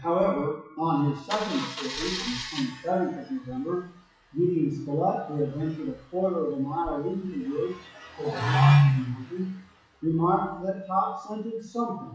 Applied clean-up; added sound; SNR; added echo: classical method WPE with log-MMSE.